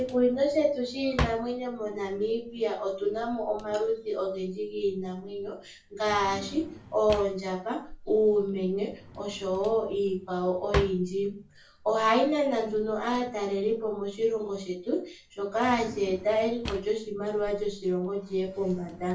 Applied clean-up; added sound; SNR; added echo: none; Drawer open or close; 14 dB; reverberation time 0.3 s.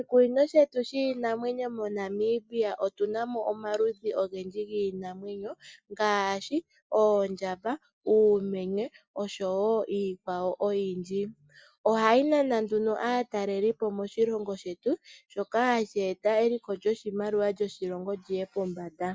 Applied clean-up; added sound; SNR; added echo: none; none; none; none.